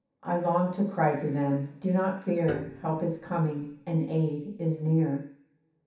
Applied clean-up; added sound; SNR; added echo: none; Piano; 17 dB; reverberation time 0.7 s.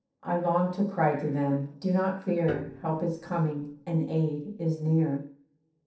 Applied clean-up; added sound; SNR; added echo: neural separator model SepFormer DNS4.